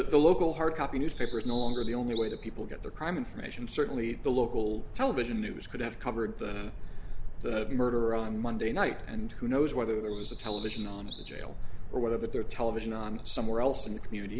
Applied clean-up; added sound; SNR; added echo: none; Bird vocalization, bird call, bird song; 18 dB; none.